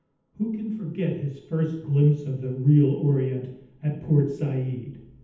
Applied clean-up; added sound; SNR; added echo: none; none; none; reverberation time 0.8 s.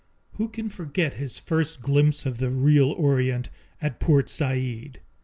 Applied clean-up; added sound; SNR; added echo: none; none; none; none.